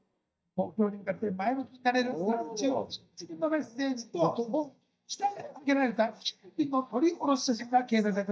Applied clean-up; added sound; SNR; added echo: neural mask model DeepFilterNet 3.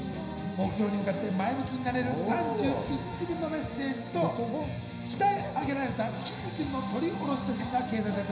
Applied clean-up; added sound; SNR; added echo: none; Thump, thud; 18 dB; reverberation time 0.9 s.